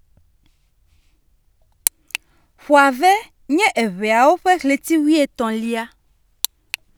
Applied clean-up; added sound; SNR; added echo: none; none; none; none.